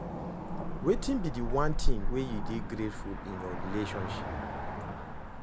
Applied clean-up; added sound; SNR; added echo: none; Cricket / Motor vehicle (road); -3 dB; none.